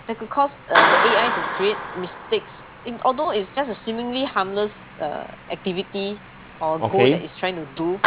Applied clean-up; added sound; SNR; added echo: none; Clapping; 3 dB; none.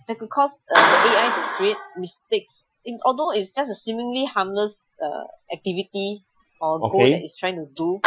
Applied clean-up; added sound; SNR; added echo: classical method Wiener filter.